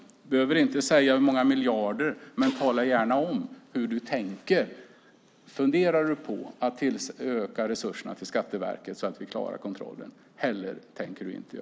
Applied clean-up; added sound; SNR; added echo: none; none; none; none.